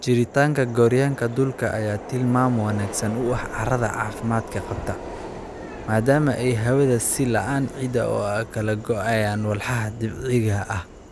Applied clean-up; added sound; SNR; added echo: none; Subway, metro, underground; 14 dB; none.